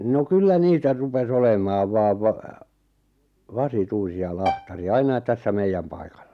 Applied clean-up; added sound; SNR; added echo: none; Bowed string instrument; 10 dB; none.